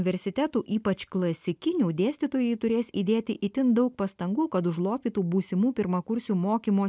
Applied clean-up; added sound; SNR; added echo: none; none; none; none.